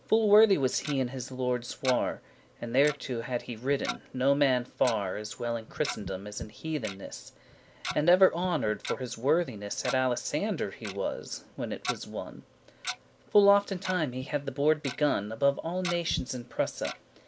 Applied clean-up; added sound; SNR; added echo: none; Tick-tock; 14 dB; none.